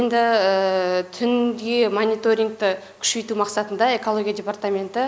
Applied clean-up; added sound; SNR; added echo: none; none; none; none.